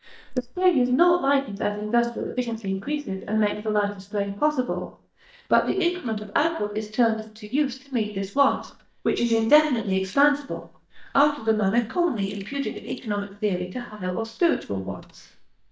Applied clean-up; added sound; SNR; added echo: neural mask model DeepFilterNet 3.